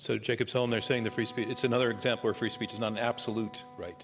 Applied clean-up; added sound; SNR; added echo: none; Wind instrument, woodwind instrument; 17 dB; none.